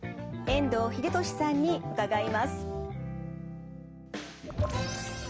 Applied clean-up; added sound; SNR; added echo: none; none; none; none.